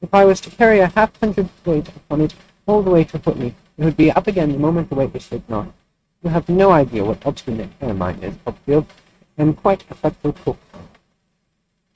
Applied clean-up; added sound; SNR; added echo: neural mask model RNNoise.